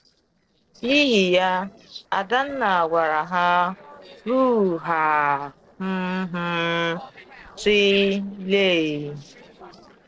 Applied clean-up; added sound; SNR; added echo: neural separator model SepFormer DNS4.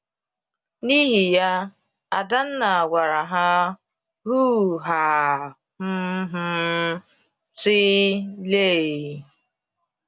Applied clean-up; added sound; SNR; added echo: none; none; none; none.